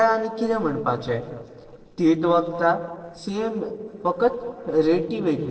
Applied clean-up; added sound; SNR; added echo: neural separator model SepFormer DNS4.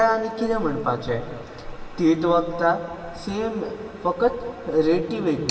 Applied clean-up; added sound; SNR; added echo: none; Chink, clink; 15 dB; reverberation time 2.3 s.